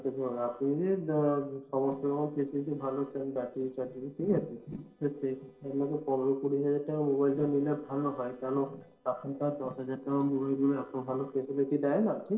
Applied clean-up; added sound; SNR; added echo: neural separator model SepFormer DNS4.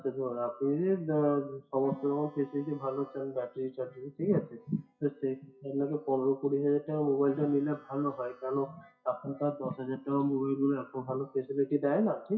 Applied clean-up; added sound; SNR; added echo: classical method WPE with log-MMSE.